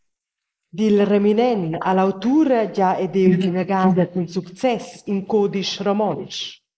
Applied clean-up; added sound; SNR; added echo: neural mask model Resemble Enhance denoiser.